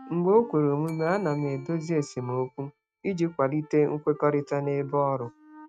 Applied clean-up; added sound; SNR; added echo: neural mask model RNNoise.